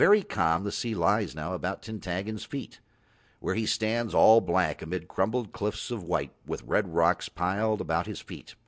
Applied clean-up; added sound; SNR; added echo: none; none; none; none.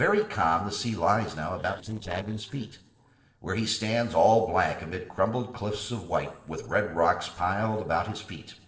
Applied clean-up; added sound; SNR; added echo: neural separator model SepFormer DNS4.